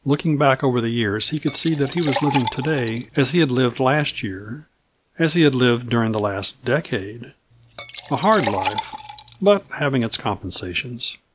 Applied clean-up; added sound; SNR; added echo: none; Liquid; 11 dB; none.